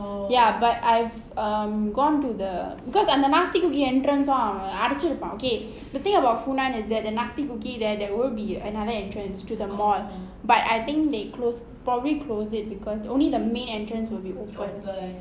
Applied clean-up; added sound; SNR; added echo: none; none; none; none.